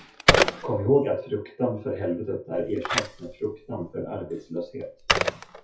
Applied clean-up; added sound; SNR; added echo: classical method WPE with log-MMSE.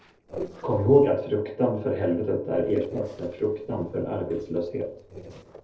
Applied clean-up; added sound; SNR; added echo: neural separator model SepFormer DNS4.